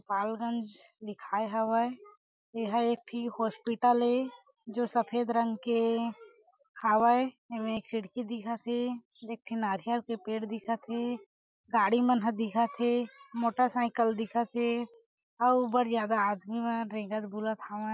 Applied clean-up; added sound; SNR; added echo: none; none; none; none.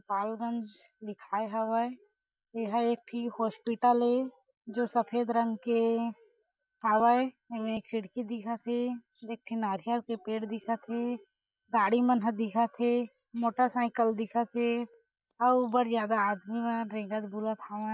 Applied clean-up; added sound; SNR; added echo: neural mask model DeepFilterNet 3.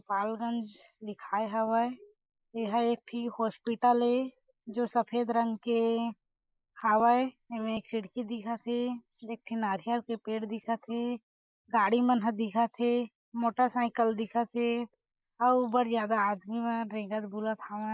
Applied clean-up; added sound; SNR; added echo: neural mask model Resemble Enhance denoiser.